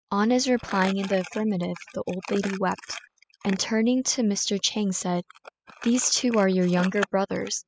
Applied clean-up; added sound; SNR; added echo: classical method spectral subtraction.